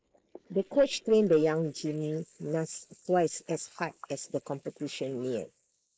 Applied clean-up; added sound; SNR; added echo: neural mask model Resemble Enhance denoiser.